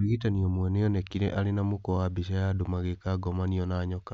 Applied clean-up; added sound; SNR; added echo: none; none; none; none.